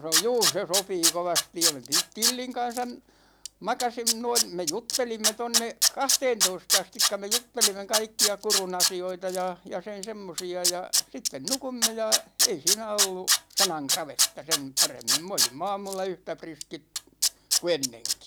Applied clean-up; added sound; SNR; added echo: none; Tools; -4 dB; none.